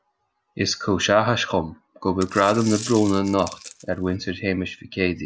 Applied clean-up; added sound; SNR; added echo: none; Coin (dropping); 16 dB; none.